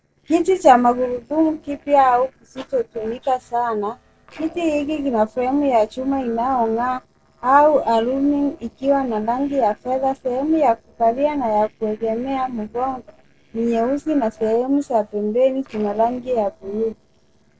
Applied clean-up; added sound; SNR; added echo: neural separator model SepFormer DNS4.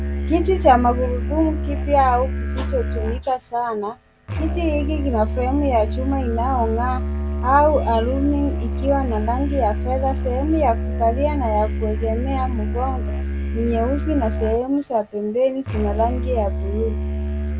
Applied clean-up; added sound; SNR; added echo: none; Musical instrument; 2 dB; none.